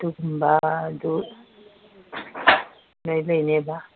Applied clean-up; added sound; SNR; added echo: none; none; none; none.